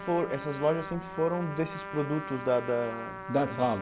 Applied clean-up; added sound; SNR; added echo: none; Trumpet; 10 dB; none.